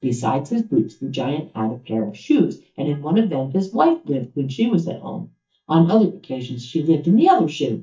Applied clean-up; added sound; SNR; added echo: neural mask model DeepFilterNet 3.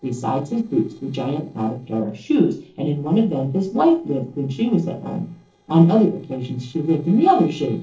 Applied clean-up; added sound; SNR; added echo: neural separator model SepFormer DNS4.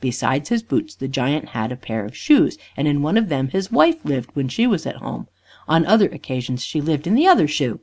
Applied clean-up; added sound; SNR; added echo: none; none; none; none.